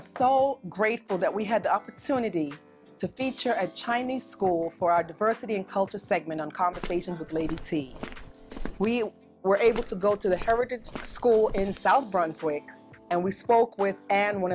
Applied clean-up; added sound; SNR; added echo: none; Walk, footsteps; 11 dB; none.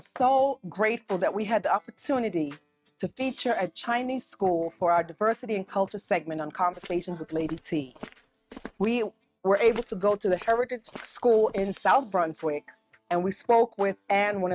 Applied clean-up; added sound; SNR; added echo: neural mask model RNNoise.